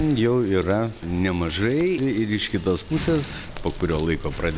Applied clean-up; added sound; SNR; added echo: none; Rain; 12 dB; none.